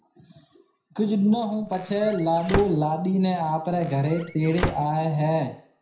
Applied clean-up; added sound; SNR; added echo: none; Squeak / Slam / Wood; 8 dB; reverberation time 0.5 s.